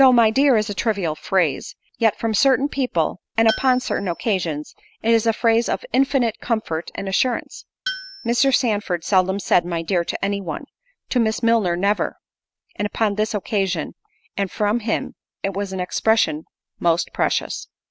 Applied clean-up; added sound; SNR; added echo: none; Tools; 10 dB; none.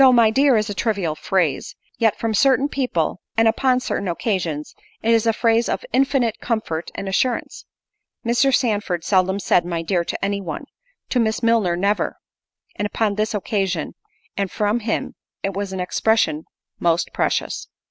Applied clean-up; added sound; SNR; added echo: none; none; none; none.